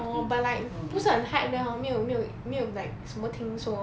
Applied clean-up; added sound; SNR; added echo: none; none; none; none.